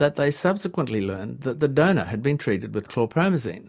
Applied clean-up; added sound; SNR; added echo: none; none; none; none.